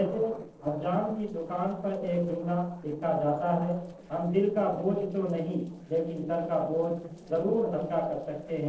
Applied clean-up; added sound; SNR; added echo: neural separator model SepFormer DNS4.